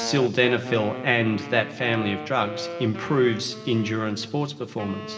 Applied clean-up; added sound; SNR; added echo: none; Wind instrument, woodwind instrument; 11 dB; reverberation time 1.5 s.